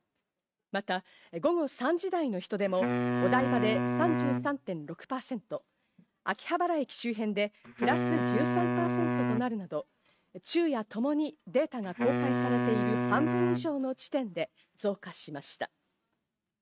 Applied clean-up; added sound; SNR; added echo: neural mask model RNNoise.